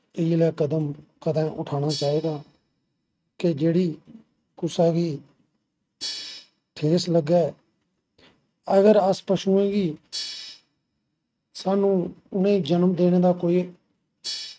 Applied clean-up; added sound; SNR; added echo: neural mask model RNNoise.